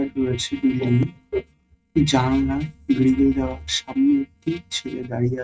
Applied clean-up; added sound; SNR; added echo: neural mask model RNNoise.